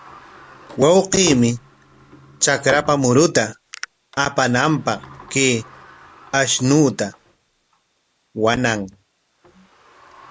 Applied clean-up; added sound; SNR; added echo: none; Sliding door; 19 dB; none.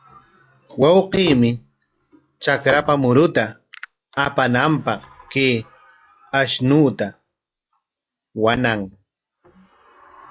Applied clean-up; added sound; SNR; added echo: classical method log-MMSE.